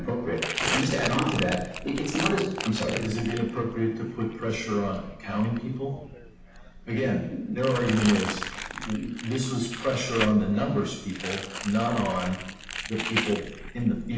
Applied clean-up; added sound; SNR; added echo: none; Crumpling, crinkling; 8 dB; reverberation time 0.8 s.